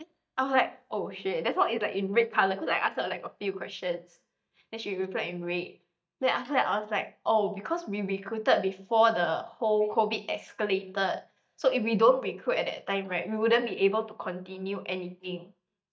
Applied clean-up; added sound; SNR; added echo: neural mask model DeepFilterNet 3.